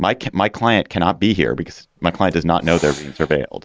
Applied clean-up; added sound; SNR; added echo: neural mask model RNNoise.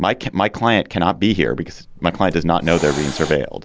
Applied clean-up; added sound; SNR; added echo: none; Hiss; 14 dB; none.